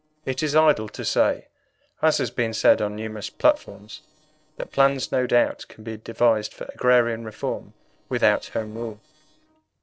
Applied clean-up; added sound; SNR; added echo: neural separator model SepFormer DNS4.